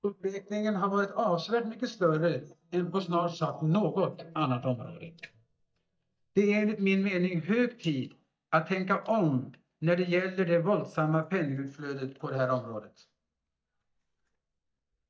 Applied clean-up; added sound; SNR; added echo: neural mask model DeepFilterNet 3.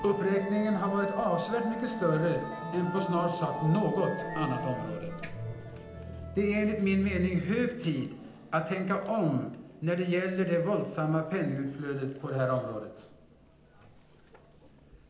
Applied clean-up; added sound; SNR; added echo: none; Musical instrument; 10 dB; reverberation time 0.8 s.